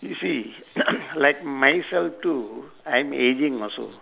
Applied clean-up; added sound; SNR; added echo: none; none; none; none.